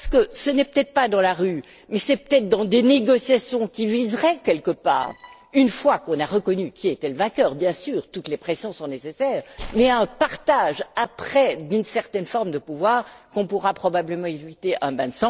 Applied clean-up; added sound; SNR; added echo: neural separator model SepFormer DNS4.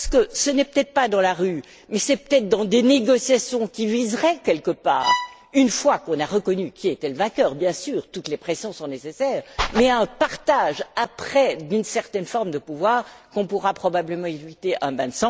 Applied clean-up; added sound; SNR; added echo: none; Bowed string instrument; 4 dB; none.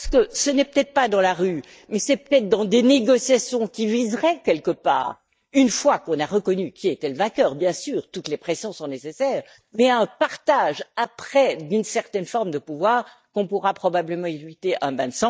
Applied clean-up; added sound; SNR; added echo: neural mask model DeepFilterNet 3.